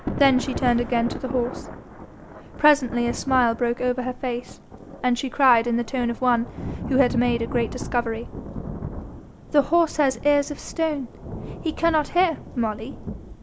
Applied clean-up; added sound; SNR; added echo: none; Thunder / Rain; 10 dB; none.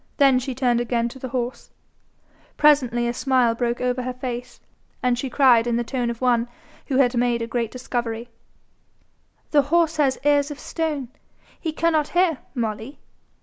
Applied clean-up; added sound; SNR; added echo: none; none; none; none.